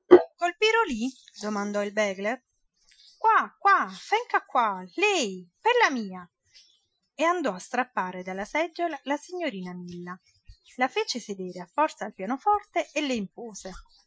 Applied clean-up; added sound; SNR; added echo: classical method Wiener filter.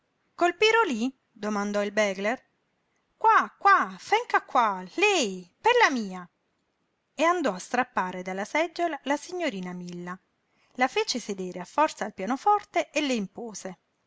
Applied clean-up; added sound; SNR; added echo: none; none; none; none.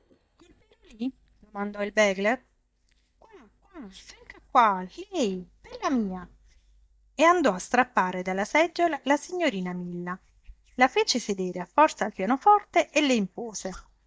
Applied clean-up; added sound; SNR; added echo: neural mask model DeepFilterNet 3.